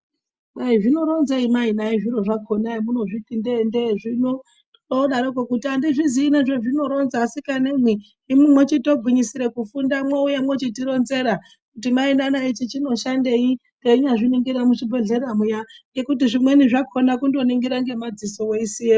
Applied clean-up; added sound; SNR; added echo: none; none; none; none.